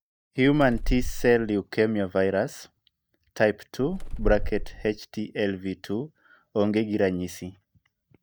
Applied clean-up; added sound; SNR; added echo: neural mask model DeepFilterNet 3.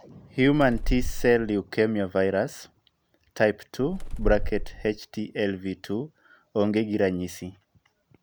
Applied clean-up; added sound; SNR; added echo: none; Bird; 2 dB; none.